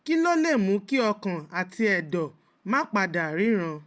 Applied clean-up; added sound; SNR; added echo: none; none; none; none.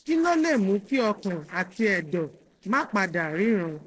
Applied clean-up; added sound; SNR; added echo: neural separator model SepFormer DNS4.